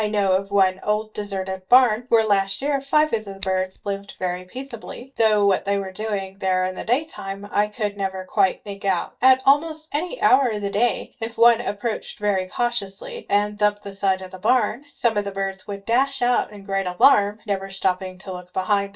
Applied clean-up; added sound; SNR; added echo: neural mask model DeepFilterNet 3.